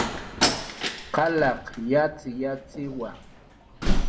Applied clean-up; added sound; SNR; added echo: none; Slam; 0 dB; reverberation time 1.8 s.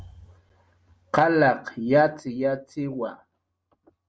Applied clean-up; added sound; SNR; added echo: none; none; none; none.